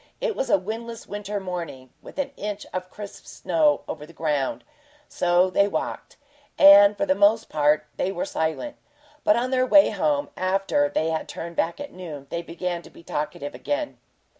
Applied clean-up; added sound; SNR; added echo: none; none; none; none.